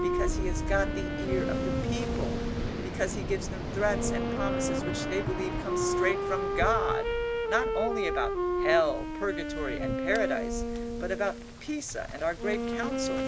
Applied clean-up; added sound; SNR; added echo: none; Wind instrument, woodwind instrument + Waves, surf; -2 dB; none.